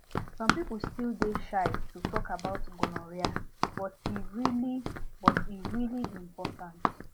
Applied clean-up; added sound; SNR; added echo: none; Run; -3 dB; none.